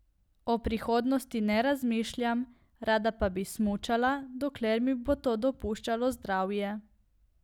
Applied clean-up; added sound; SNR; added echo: none; none; none; none.